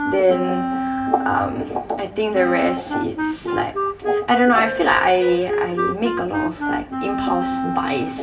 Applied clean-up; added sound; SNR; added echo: none; Wind instrument, woodwind instrument; 4 dB; reverberation time 1.7 s.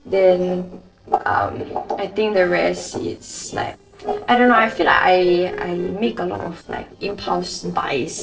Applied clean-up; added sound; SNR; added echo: neural separator model SepFormer DNS4.